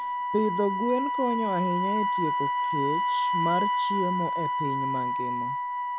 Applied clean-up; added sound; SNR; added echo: none; Wind instrument, woodwind instrument; -3 dB; none.